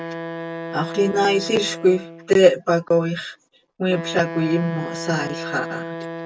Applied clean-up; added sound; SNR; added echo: none; Wind instrument, woodwind instrument; 11 dB; none.